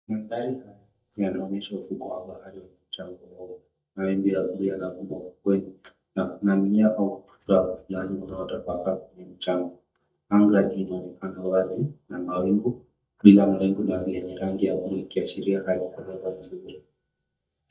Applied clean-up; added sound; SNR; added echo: neural mask model DeepFilterNet 3.